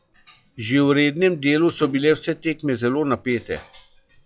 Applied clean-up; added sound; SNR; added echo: classical method log-MMSE.